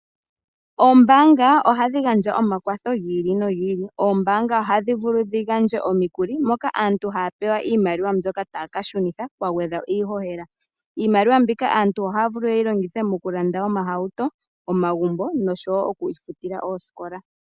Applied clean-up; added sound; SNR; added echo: none; none; none; none.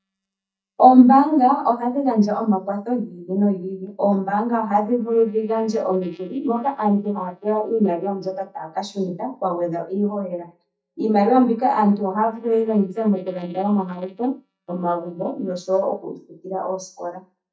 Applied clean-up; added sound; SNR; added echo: neural mask model DeepFilterNet 3.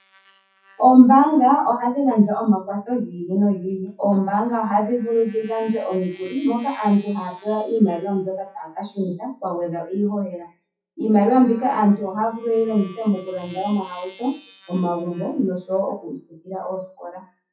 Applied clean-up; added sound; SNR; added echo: classical method WPE with log-MMSE.